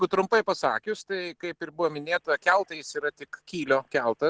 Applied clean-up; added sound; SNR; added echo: none; none; none; none.